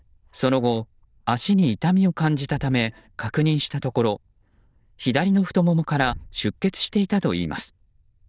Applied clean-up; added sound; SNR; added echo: neural diffusion model UNIVERSE++.